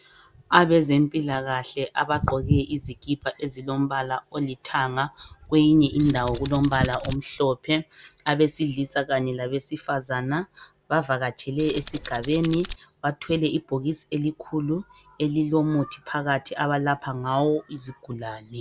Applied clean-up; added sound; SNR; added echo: none; Tools; 8 dB; none.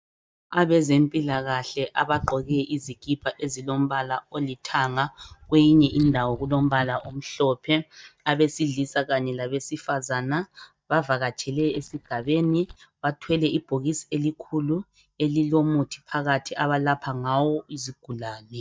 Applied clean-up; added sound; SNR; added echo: neural mask model DeepFilterNet 3.